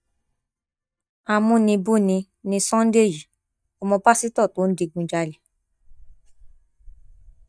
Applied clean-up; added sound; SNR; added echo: neural mask model DeepFilterNet 3.